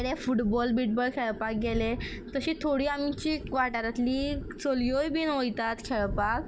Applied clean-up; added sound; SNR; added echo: none; Wind; 12 dB; reverberation time 0.3 s.